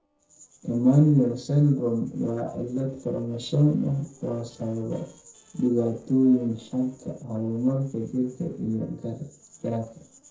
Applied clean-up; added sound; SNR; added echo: neural separator model SepFormer DNS4.